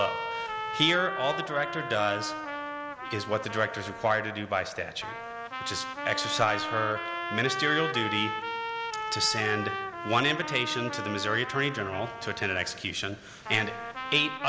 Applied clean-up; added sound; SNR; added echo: none; Trumpet; 5 dB; none.